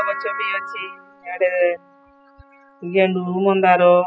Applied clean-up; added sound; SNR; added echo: classical method spectral subtraction.